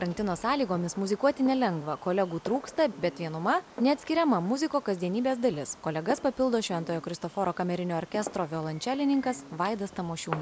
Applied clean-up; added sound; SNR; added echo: none; Piano + Fireworks; 17 dB; none.